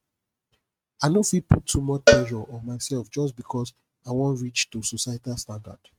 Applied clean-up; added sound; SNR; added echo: neural mask model RNNoise.